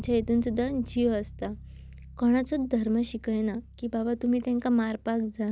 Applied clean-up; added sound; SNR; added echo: none; Bass guitar; 17 dB; none.